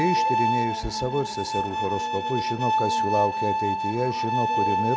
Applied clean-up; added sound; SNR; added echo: none; Bowed string instrument; -3 dB; none.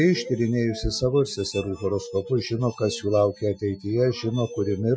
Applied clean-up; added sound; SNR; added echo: classical method Wiener filter.